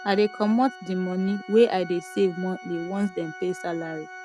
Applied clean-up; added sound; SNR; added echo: none; Organ; 16 dB; none.